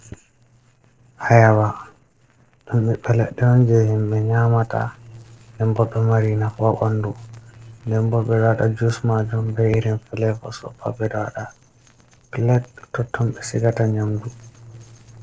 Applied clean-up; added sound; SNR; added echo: neural separator model SepFormer DNS4.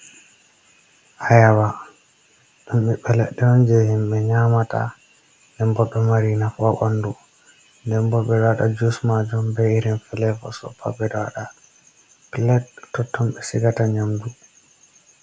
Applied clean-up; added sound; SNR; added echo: none; none; none; none.